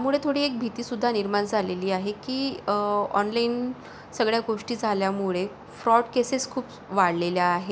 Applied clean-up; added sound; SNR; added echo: none; none; none; none.